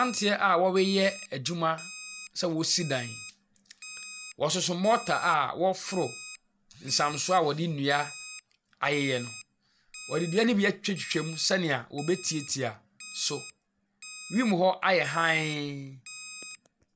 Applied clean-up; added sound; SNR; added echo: none; Alarm; 16 dB; none.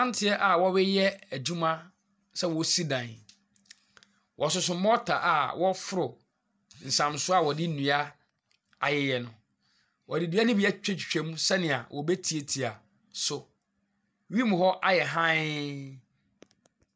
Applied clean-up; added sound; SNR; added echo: none; none; none; none.